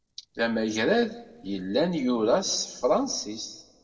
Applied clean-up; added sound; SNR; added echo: neural separator model SepFormer DNS4.